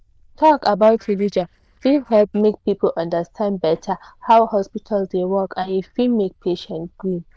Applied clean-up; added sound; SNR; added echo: neural diffusion model UNIVERSE++.